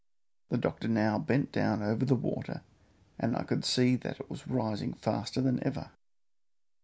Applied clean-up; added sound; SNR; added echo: none; none; none; none.